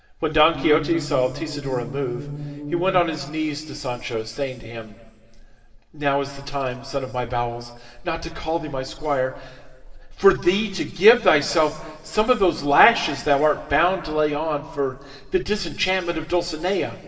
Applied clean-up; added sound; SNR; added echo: none; Musical instrument; 10 dB; reverberation time 2.1 s.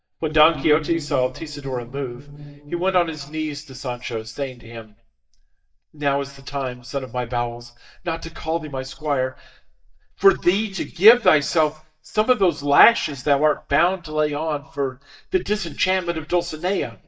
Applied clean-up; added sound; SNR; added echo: neural mask model DeepFilterNet 3.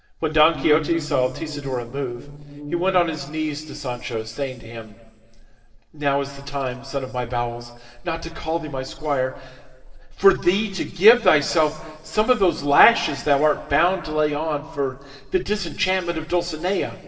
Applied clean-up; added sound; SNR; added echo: neural separator model SepFormer DNS4.